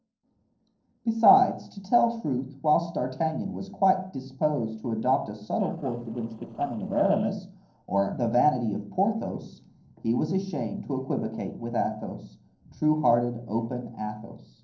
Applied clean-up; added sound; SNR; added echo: neural separator model SepFormer DNS4.